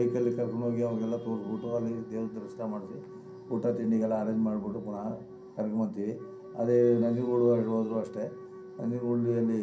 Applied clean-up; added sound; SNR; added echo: none; Wind instrument, woodwind instrument; 16 dB; reverberation time 0.3 s.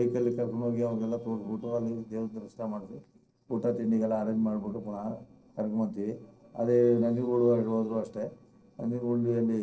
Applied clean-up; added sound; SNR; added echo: neural separator model SepFormer DNS4.